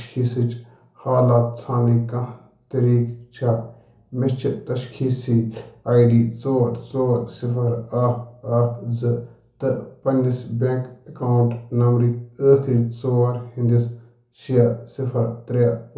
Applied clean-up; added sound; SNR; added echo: none; none; none; reverberation time 0.8 s.